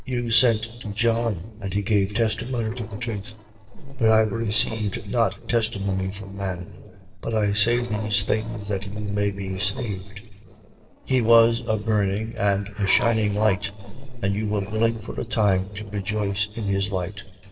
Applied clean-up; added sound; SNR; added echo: neural separator model SepFormer DNS4.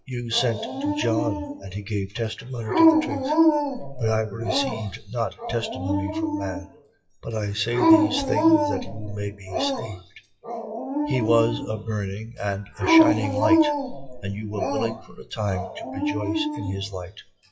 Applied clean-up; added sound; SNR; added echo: classical method WPE with log-MMSE.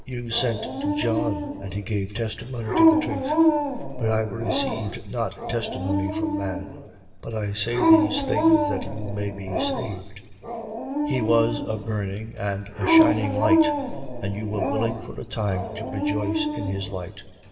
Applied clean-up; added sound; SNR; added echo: none; Dog; -3 dB; reverberation time 1.7 s.